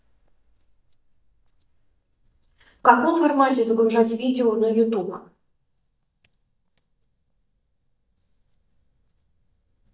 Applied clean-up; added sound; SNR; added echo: neural mask model DeepFilterNet 3.